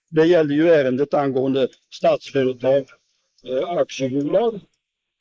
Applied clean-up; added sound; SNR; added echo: neural mask model Resemble Enhance denoiser.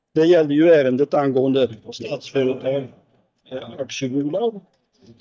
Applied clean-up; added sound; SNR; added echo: neural mask model DeepFilterNet 3.